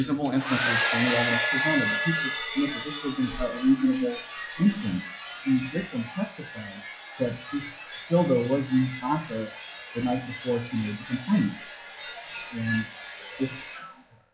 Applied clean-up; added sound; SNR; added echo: classical method log-MMSE.